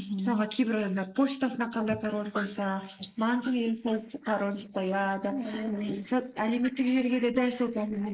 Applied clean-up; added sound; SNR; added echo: neural mask model Resemble Enhance denoiser.